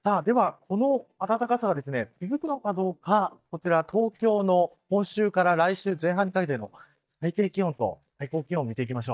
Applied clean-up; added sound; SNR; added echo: neural mask model DeepFilterNet 3.